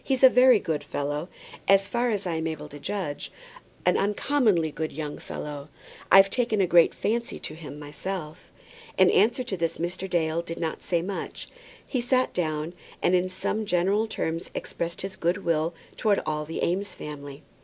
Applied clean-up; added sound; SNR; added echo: none; none; none; none.